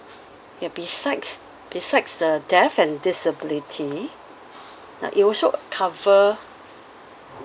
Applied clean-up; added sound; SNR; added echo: none; none; none; none.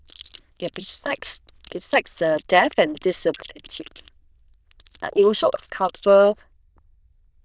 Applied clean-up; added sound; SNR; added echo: neural diffusion model UNIVERSE++.